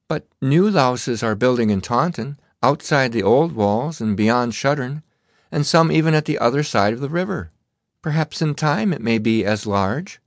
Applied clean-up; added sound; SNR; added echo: none; none; none; none.